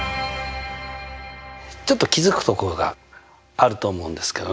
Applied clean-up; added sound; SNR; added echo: none; none; none; none.